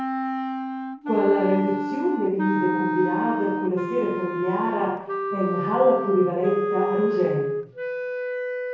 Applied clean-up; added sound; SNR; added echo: none; Wind instrument, woodwind instrument; 2 dB; reverberation time 0.6 s.